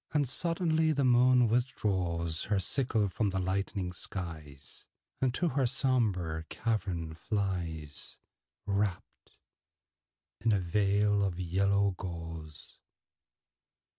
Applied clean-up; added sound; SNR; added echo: none; none; none; none.